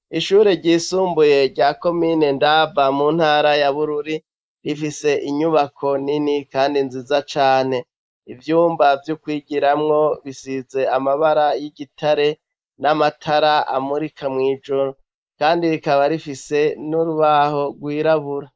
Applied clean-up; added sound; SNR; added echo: neural mask model Resemble Enhance denoiser.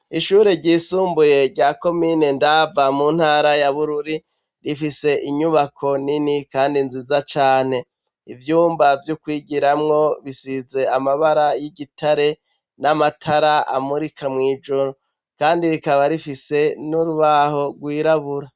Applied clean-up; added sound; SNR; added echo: none; none; none; none.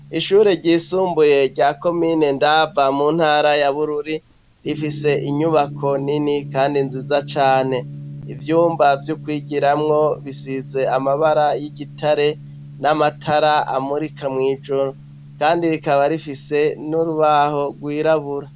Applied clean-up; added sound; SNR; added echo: none; Gong; 16 dB; none.